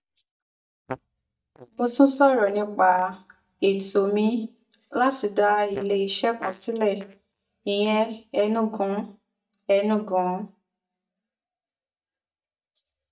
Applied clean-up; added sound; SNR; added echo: neural mask model DeepFilterNet 3.